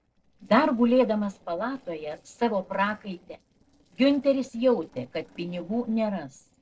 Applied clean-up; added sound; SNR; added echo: neural separator model SepFormer DNS4.